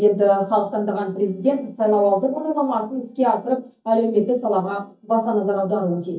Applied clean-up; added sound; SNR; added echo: neural mask model DeepFilterNet 3.